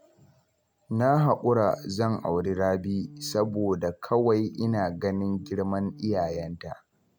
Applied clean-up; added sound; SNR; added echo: none; Organ; 19 dB; none.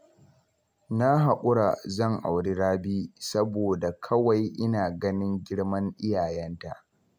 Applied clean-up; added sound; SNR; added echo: none; none; none; none.